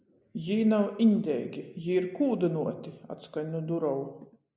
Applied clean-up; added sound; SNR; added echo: none; none; none; none.